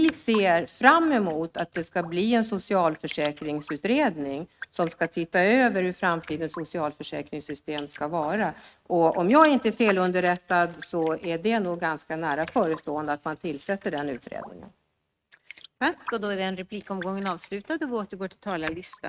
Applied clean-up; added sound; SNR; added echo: neural mask model RNNoise.